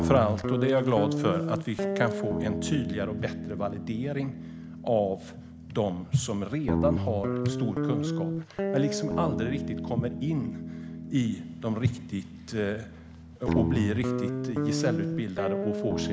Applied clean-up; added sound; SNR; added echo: none; Guitar; 2 dB; none.